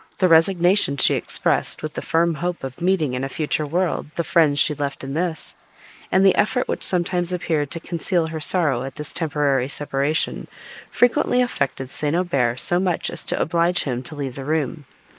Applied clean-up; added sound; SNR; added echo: neural mask model Resemble Enhance denoiser.